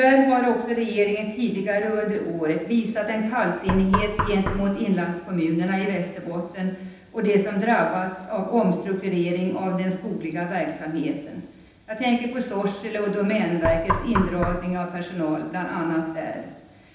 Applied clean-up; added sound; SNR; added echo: none; Knock; 3 dB; reverberation time 0.9 s.